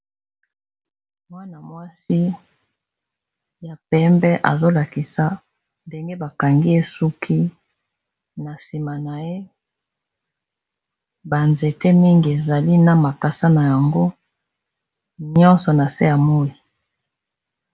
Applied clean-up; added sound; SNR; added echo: none; none; none; none.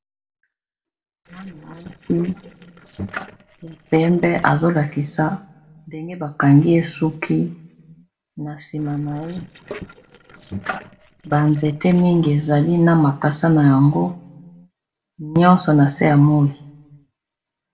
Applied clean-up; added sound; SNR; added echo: neural separator model SepFormer DNS4.